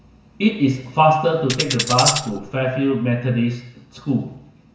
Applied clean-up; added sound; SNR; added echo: none; Tambourine; 3 dB; reverberation time 0.9 s.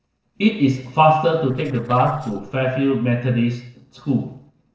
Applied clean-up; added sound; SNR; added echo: neural separator model SepFormer DNS4.